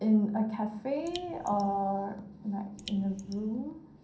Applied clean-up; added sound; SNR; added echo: none; Raindrop; 18 dB; reverberation time 0.6 s.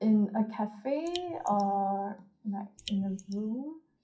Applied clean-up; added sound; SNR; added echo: classical method WPE with log-MMSE.